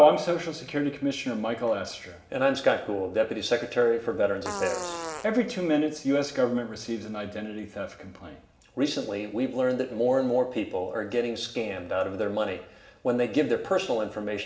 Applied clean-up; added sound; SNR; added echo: none; Fart; 10 dB; reverberation time 0.7 s.